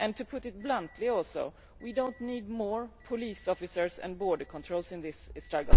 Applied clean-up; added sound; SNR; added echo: none; Alarm; -4 dB; none.